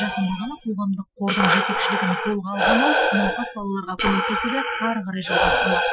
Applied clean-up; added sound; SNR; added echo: classical method Wiener filter.